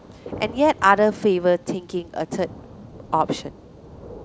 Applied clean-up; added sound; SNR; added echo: none; Thunder; 17 dB; none.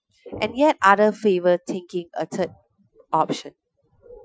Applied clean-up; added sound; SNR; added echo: classical method Wiener filter.